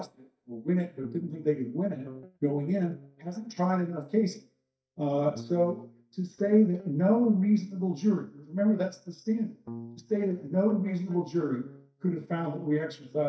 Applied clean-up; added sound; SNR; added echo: neural mask model DeepFilterNet 3.